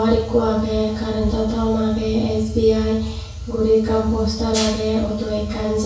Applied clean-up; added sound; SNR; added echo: none; none; none; reverberation time 0.6 s.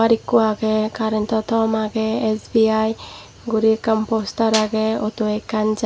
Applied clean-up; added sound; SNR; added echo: none; none; none; none.